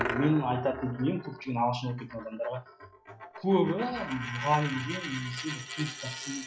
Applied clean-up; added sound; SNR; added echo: classical method log-MMSE.